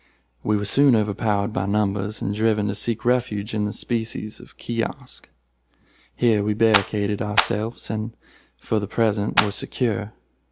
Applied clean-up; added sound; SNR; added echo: none; Clapping; 0 dB; none.